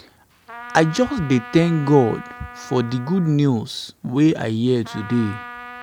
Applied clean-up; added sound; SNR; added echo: none; Trumpet; 17 dB; none.